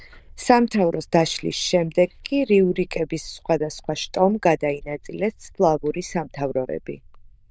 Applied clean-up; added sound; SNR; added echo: neural diffusion model UNIVERSE++.